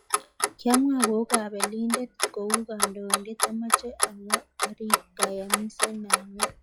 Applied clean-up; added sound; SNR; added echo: classical method log-MMSE.